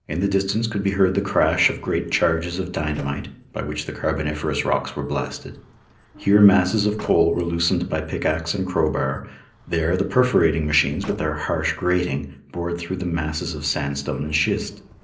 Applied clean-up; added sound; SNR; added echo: neural separator model SepFormer DNS4.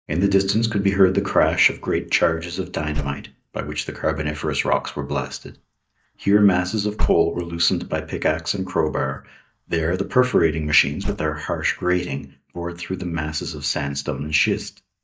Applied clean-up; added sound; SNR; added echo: neural mask model DeepFilterNet 3.